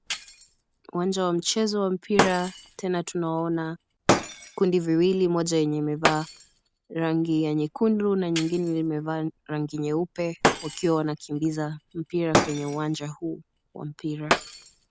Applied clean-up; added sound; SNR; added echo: none; Shatter; 5 dB; none.